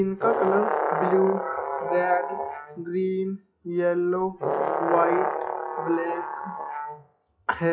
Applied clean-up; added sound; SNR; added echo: classical method WPE with log-MMSE.